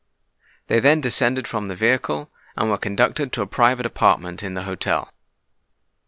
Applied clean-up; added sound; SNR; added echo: none; none; none; none.